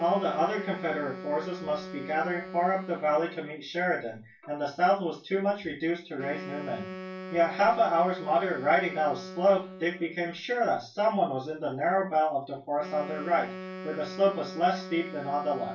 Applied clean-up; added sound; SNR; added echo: none; Wind instrument, woodwind instrument; 13 dB; reverberation time 0.3 s.